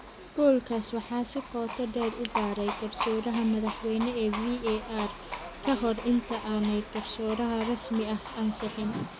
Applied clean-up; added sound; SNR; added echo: none; Livestock, farm animals, working animals; 7 dB; none.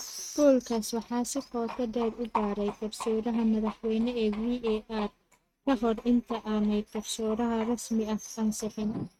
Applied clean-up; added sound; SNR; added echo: neural mask model RNNoise.